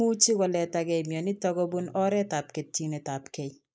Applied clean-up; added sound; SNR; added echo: neural mask model Resemble Enhance denoiser.